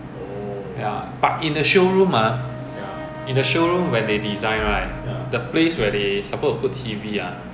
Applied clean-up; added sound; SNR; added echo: none; Brass instrument; 17 dB; none.